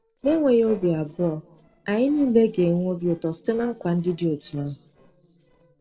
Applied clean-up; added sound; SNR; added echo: neural separator model SepFormer DNS4.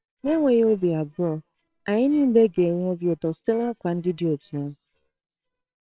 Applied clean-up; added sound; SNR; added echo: neural separator model SepFormer WHAMR!.